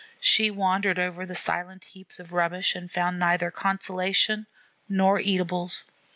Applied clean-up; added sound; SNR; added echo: none; none; none; none.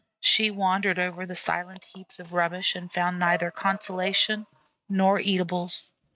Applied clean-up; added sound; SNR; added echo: neural mask model RNNoise.